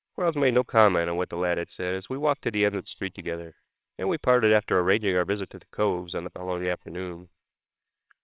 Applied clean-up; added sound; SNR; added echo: neural separator model SepFormer WHAMR!.